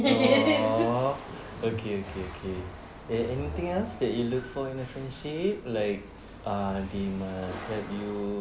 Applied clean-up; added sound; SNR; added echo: none; Rattle / Chatter / Hiss / Engine / Mechanisms; 15 dB; none.